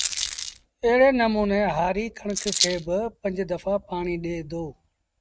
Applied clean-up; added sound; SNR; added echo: neural mask model RNNoise.